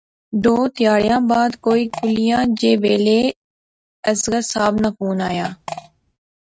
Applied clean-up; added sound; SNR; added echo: neural mask model RNNoise.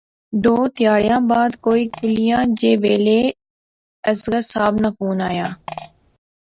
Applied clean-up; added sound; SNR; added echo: neural separator model SepFormer DNS4.